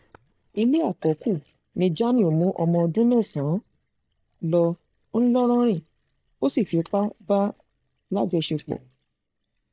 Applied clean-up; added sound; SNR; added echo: neural mask model DeepFilterNet 3.